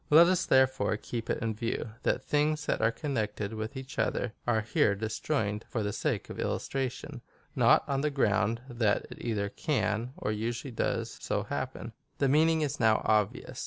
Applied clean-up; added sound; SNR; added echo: none; none; none; none.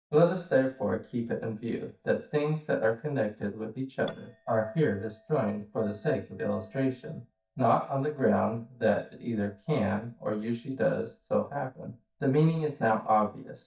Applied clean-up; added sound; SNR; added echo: neural mask model DeepFilterNet 3.